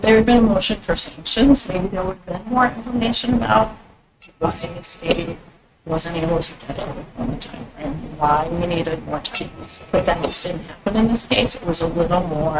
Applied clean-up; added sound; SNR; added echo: neural mask model RNNoise.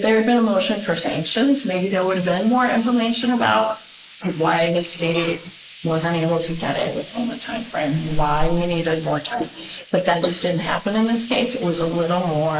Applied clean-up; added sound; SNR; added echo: neural mask model Resemble Enhance denoiser.